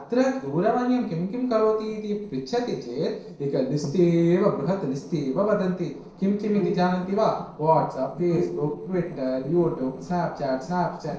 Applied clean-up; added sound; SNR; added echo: neural separator model SepFormer DNS4.